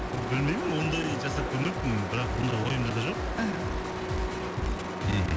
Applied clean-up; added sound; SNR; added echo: none; Truck; 4 dB; none.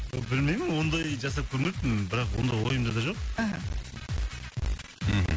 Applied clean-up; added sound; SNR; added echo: none; none; none; none.